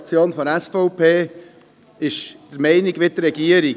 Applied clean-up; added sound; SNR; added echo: none; none; none; none.